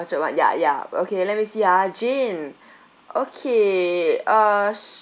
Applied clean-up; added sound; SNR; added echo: none; none; none; none.